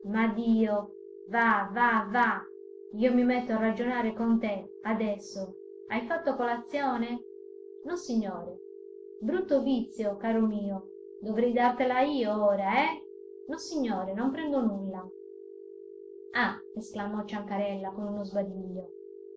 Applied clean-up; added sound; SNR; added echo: none; Telephone; 16 dB; none.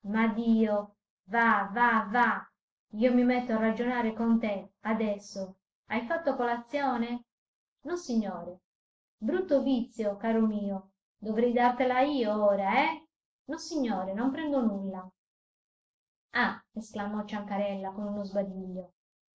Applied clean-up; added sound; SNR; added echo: none; none; none; none.